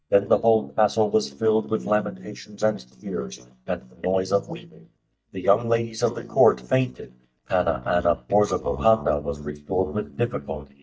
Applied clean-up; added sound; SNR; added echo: neural mask model DeepFilterNet 3.